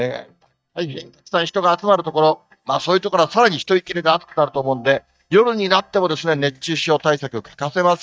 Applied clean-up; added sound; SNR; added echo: neural mask model DeepFilterNet 3.